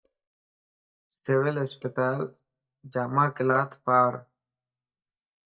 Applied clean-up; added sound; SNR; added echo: neural mask model DeepFilterNet 3.